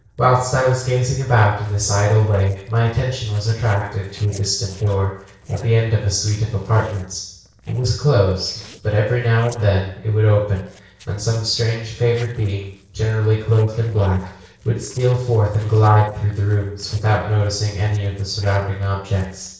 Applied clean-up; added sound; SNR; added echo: neural separator model SepFormer DNS4.